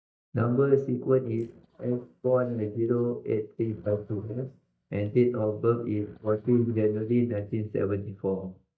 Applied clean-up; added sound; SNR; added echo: neural mask model DeepFilterNet 3.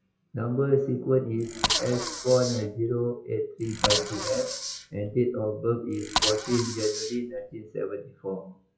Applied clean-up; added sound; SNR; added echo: classical method WPE with log-MMSE.